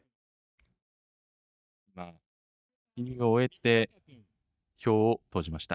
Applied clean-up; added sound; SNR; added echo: neural mask model DeepFilterNet 3.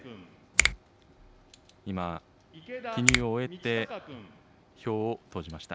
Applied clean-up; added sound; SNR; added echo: none; Finger snapping; -3 dB; none.